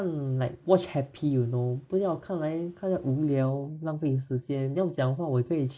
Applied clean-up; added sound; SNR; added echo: neural mask model Resemble Enhance denoiser.